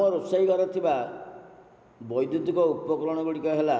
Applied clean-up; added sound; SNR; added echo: none; none; none; none.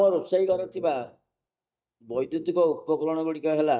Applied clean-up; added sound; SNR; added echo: neural mask model DeepFilterNet 3.